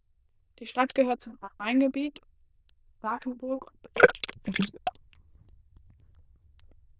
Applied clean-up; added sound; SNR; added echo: neural diffusion model UNIVERSE++.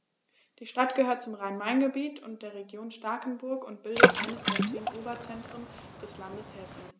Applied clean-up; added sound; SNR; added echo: none; Water / Splash, splatter; -5 dB; none.